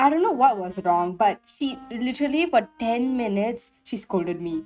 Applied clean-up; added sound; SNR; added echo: neural mask model RNNoise.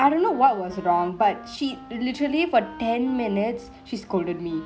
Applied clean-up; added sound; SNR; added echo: none; Wind instrument, woodwind instrument; 19 dB; none.